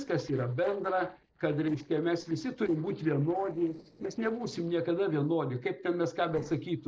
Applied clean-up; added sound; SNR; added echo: neural separator model SepFormer DNS4.